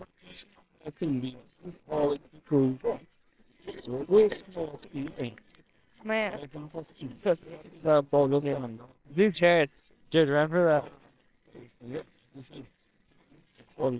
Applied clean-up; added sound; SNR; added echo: neural separator model SepFormer WHAMR!.